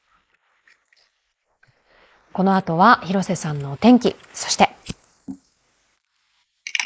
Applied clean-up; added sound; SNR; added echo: neural mask model Resemble Enhance denoiser.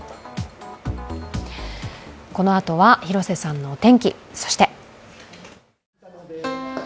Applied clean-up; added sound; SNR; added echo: none; none; none; none.